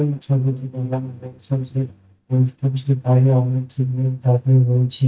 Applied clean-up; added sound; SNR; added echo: neural mask model DeepFilterNet 3.